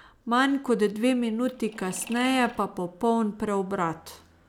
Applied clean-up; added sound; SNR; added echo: none; Mechanisms; 19 dB; none.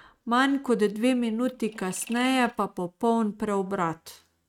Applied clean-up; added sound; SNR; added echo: neural mask model RNNoise.